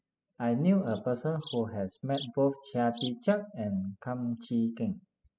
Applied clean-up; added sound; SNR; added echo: classical method spectral subtraction.